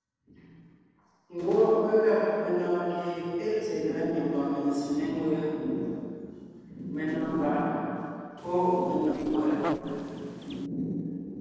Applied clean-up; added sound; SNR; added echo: neural separator model SepFormer DNS4.